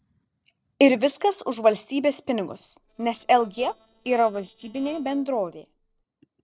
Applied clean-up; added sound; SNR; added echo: neural separator model SepFormer DNS4.